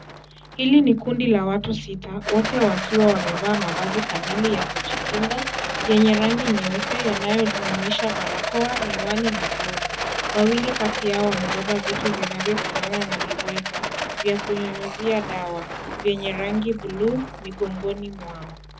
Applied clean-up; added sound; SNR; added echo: none; Rattle; 5 dB; reverberation time 0.4 s.